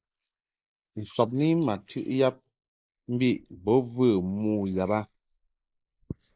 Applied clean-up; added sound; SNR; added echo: neural mask model Resemble Enhance denoiser.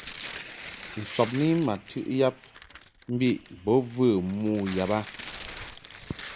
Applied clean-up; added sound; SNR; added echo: none; Tearing; 15 dB; none.